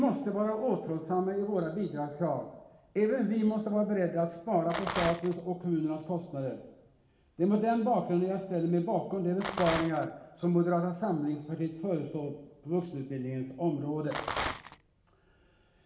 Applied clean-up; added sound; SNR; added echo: none; Rattle; 4 dB; reverberation time 1.0 s.